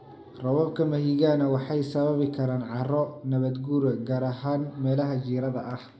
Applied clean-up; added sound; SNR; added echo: none; none; none; reverberation time 0.5 s.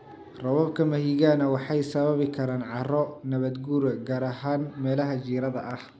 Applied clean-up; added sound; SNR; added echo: none; none; none; none.